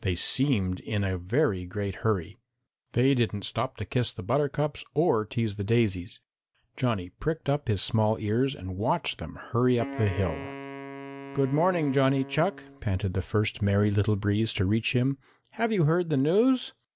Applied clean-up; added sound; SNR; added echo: none; Wind instrument, woodwind instrument; 13 dB; none.